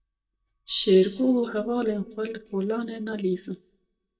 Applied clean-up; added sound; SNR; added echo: neural mask model DeepFilterNet 3.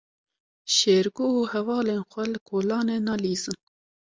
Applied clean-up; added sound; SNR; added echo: none; none; none; none.